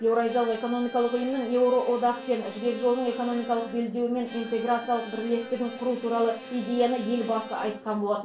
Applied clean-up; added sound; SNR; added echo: none; Bowed string instrument; 15 dB; reverberation time 0.3 s.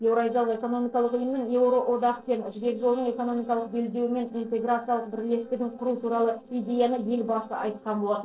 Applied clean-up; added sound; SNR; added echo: neural separator model SepFormer DNS4.